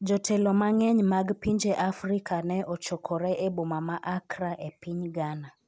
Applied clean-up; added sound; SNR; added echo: none; none; none; none.